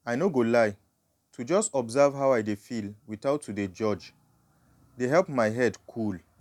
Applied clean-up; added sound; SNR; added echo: none; none; none; none.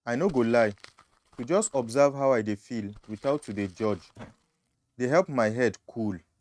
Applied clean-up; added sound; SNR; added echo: neural mask model RNNoise.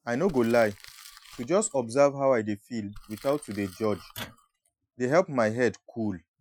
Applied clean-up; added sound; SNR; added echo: classical method Wiener filter.